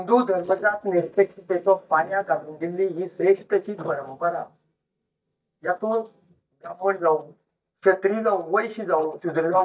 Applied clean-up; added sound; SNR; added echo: neural mask model DeepFilterNet 3.